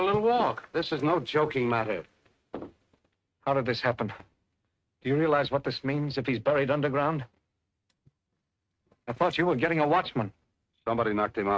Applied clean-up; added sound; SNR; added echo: neural mask model RNNoise.